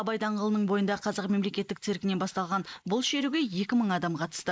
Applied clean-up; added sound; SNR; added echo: neural mask model Resemble Enhance denoiser.